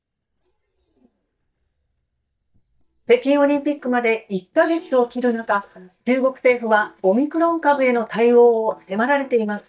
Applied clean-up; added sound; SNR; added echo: neural mask model DeepFilterNet 3.